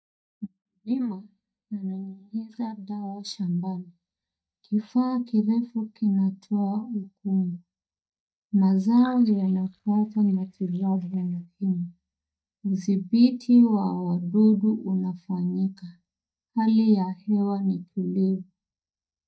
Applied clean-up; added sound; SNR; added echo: neural mask model DeepFilterNet 3.